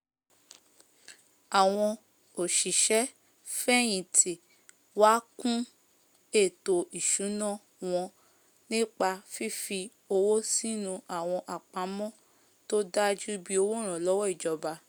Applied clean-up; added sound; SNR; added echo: none; none; none; none.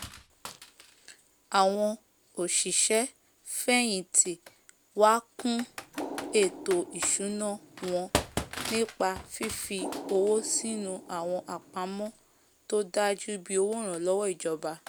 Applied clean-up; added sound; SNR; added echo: none; Computer keyboard + Water; 12 dB; none.